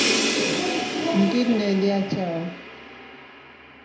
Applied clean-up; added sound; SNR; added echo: none; Crash cymbal; 3 dB; reverberation time 0.5 s.